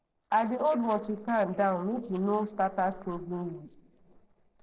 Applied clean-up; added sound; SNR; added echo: neural separator model SepFormer DNS4.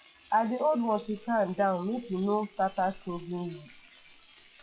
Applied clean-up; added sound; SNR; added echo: classical method WPE with log-MMSE.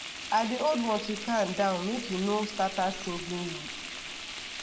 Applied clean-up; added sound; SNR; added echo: none; Frying (food); 9 dB; reverberation time 0.9 s.